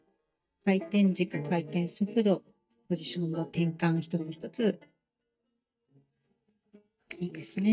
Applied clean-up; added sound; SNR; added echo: neural mask model DeepFilterNet 3.